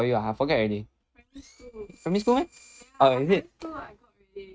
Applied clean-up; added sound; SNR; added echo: neural mask model RNNoise.